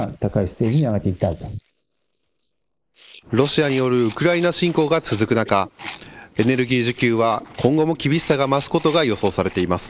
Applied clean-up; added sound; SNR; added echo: neural mask model Resemble Enhance denoiser.